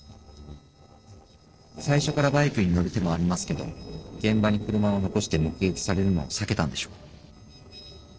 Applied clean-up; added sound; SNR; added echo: neural separator model SepFormer DNS4.